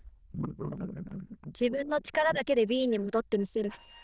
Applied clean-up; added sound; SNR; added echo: neural diffusion model UNIVERSE++.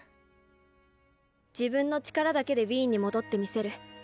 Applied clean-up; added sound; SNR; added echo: none; none; none; none.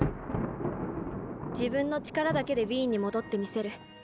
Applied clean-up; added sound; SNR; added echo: none; Thunder; 4 dB; none.